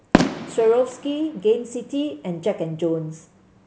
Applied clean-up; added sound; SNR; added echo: none; Fireworks; 4 dB; none.